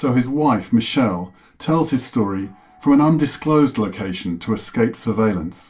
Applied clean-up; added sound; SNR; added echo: none; none; none; reverberation time 0.2 s.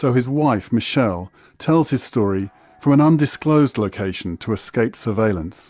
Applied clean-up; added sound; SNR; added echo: none; none; none; none.